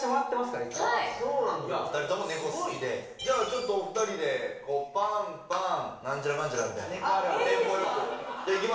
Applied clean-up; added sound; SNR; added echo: none; Tambourine; 20 dB; reverberation time 0.7 s.